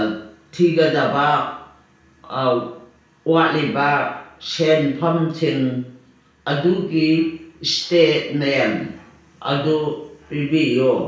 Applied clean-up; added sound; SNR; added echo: none; none; none; reverberation time 0.6 s.